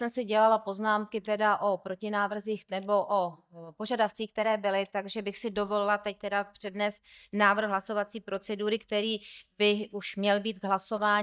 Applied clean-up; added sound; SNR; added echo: neural mask model DeepFilterNet 3.